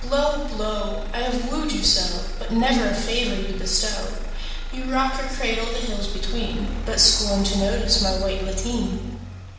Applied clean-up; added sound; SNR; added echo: none; Motor vehicle (road); 3 dB; reverberation time 0.9 s.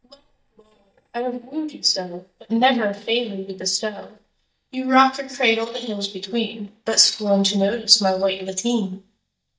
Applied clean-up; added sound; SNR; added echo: neural mask model DeepFilterNet 3.